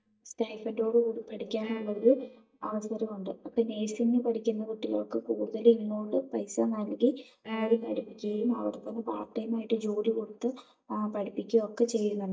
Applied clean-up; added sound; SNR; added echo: neural mask model DeepFilterNet 3.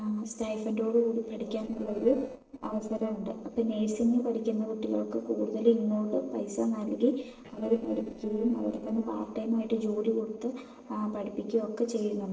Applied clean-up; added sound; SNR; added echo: neural separator model SepFormer DNS4.